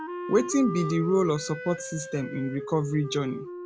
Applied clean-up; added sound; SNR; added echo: none; Wind instrument, woodwind instrument; 9 dB; none.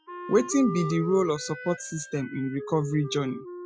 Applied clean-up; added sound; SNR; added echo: classical method spectral subtraction.